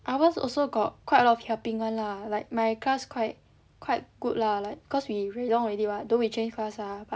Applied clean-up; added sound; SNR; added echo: none; none; none; none.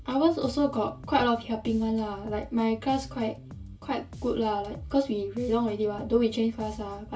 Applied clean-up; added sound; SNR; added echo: none; Bass guitar; 16 dB; reverberation time 0.2 s.